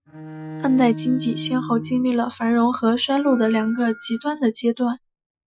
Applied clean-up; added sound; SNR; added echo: classical method Wiener filter.